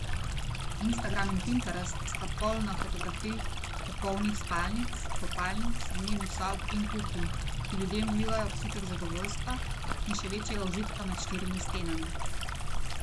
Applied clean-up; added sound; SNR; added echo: none; Stream; -4 dB; none.